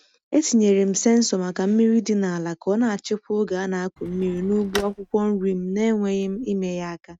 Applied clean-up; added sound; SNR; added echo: neural mask model RNNoise.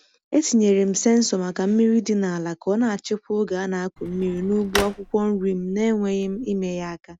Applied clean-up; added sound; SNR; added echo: none; Drawer open or close; 13 dB; none.